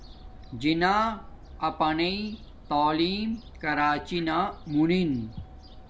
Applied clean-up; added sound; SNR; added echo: none; Fowl; 17 dB; none.